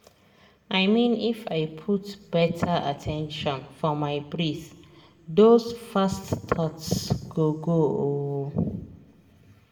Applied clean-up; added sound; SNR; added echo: none; none; none; reverberation time 1.3 s.